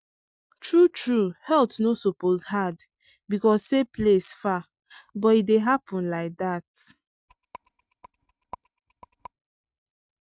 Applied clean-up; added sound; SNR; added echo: neural mask model RNNoise.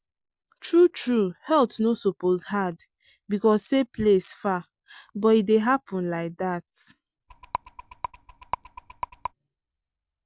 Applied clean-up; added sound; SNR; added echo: none; Rattle; 11 dB; none.